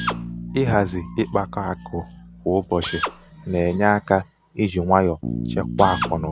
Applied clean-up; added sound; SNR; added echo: none; Bass guitar + Drill; 9 dB; none.